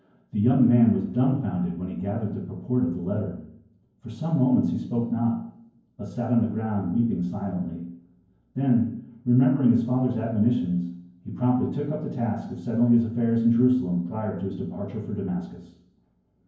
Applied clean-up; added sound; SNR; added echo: none; none; none; reverberation time 0.9 s.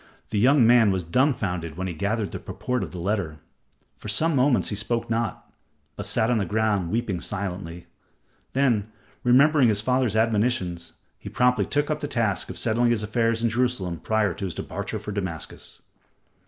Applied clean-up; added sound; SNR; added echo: none; none; none; none.